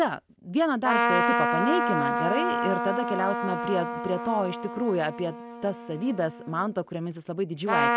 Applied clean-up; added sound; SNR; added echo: none; Trumpet; 0 dB; none.